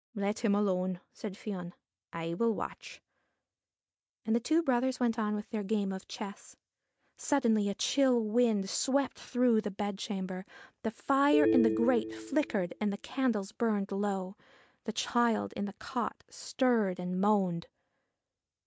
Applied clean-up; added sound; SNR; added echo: neural mask model DeepFilterNet 3.